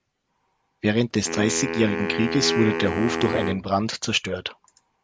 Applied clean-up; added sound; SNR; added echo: none; Wind instrument, woodwind instrument; 5 dB; none.